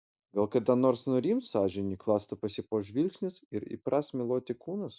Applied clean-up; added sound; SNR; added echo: none; none; none; none.